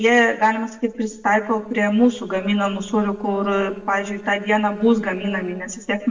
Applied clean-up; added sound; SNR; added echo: neural separator model SepFormer DNS4.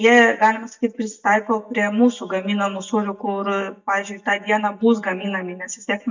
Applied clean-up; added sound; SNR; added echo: neural mask model DeepFilterNet 3.